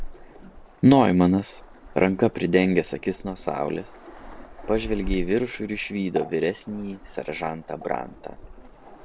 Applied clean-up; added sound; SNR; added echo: none; Waves, surf; 13 dB; none.